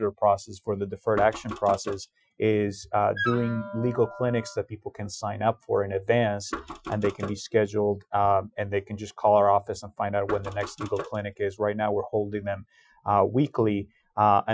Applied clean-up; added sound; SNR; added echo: classical method Wiener filter.